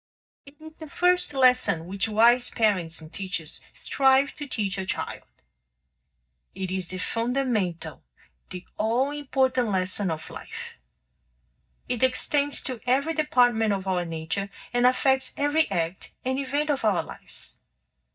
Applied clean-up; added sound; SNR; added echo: neural mask model DeepFilterNet 3.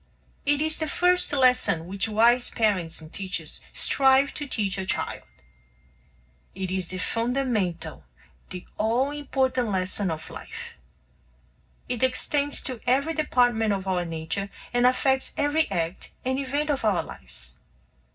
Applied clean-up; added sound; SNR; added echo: none; Piano; 17 dB; reverberation time 0.4 s.